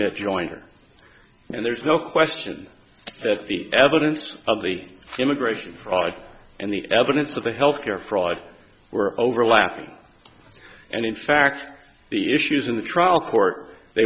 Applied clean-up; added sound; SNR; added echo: none; none; none; none.